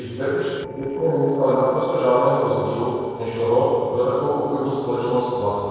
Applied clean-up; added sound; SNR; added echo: neural separator model SepFormer DNS4.